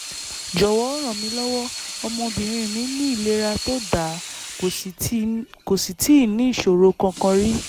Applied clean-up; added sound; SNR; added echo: none; Sink (filling or washing) / Water tap, faucet; 11 dB; none.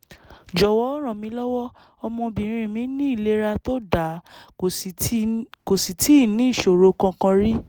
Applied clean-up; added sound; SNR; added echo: none; none; none; none.